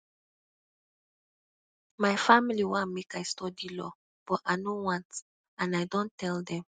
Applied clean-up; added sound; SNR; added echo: none; none; none; none.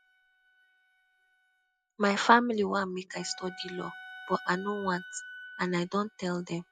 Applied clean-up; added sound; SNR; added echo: classical method log-MMSE.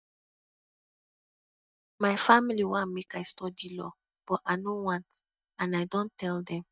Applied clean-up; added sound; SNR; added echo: neural mask model DeepFilterNet 3.